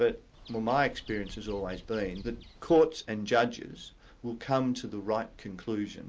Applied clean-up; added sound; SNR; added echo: none; Bird vocalization, bird call, bird song; 17 dB; none.